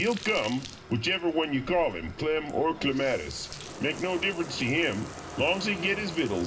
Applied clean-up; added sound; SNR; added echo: none; Bathtub (filling or washing); 13 dB; reverberation time 0.2 s.